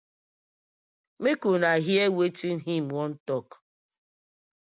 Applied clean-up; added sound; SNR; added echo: none; none; none; none.